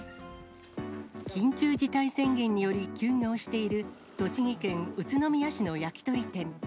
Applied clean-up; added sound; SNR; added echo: none; none; none; none.